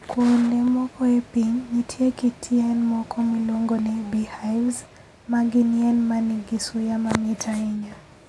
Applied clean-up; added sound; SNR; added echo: none; none; none; none.